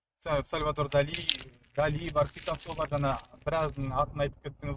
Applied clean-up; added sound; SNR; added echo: neural mask model RNNoise.